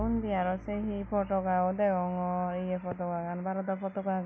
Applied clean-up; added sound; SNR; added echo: none; Bowed string instrument; 16 dB; none.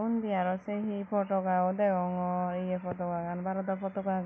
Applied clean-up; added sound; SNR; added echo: none; none; none; none.